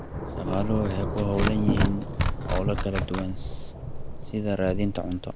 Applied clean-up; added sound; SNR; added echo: none; Thunder / Rain + Tearing; 0 dB; none.